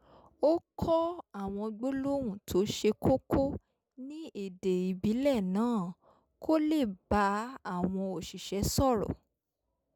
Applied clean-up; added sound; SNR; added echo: none; none; none; none.